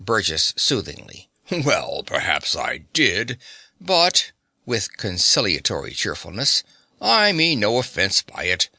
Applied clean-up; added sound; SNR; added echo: none; none; none; none.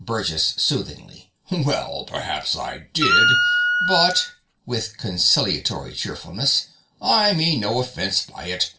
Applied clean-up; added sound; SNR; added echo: none; Wind instrument, woodwind instrument; -4 dB; reverberation time 0.2 s.